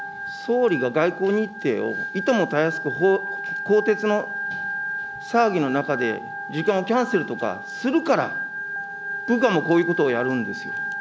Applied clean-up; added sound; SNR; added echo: none; Organ; 8 dB; none.